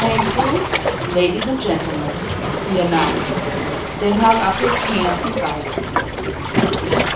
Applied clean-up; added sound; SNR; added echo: none; Waves, surf; 0 dB; reverberation time 0.8 s.